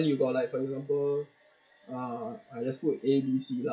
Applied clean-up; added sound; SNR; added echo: classical method WPE with log-MMSE.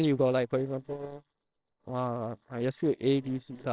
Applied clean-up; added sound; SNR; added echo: neural separator model SepFormer WHAMR!.